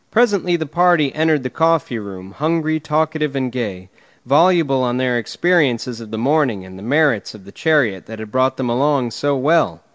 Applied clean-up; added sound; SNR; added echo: none; none; none; none.